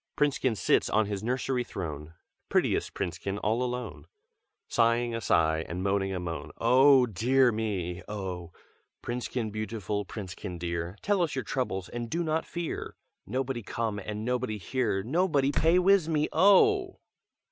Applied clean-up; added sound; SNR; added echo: none; Slam; 4 dB; none.